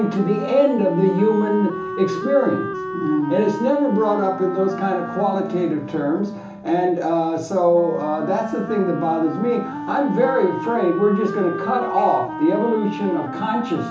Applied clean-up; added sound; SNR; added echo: none; Wind instrument, woodwind instrument; 9 dB; reverberation time 0.8 s.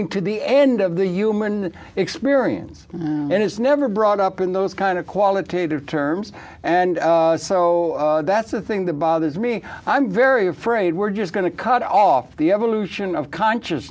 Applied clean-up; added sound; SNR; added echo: none; none; none; none.